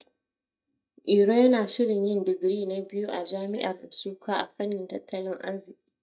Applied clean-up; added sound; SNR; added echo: neural mask model DeepFilterNet 3.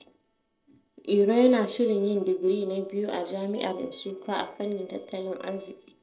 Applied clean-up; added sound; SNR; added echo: neural separator model SepFormer DNS4.